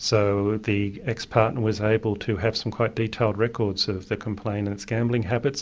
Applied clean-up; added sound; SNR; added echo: none; none; none; none.